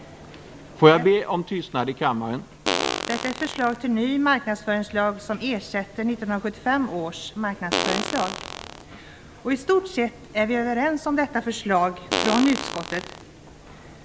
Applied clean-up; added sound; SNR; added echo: none; Fart; 4 dB; none.